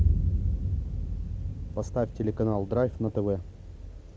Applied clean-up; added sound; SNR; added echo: none; Boom; -1 dB; none.